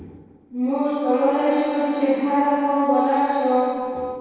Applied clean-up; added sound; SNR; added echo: neural separator model SepFormer DNS4.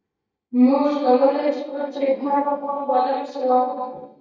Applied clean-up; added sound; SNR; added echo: neural mask model DeepFilterNet 3.